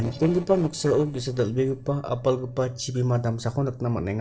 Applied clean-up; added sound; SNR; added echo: neural separator model SepFormer DNS4.